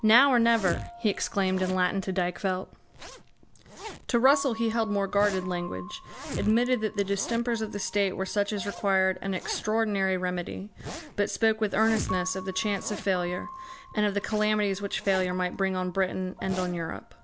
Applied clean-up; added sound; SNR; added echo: none; Piano + Zipper (clothing); 13 dB; none.